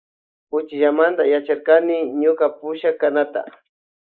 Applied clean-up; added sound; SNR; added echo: neural mask model Resemble Enhance denoiser.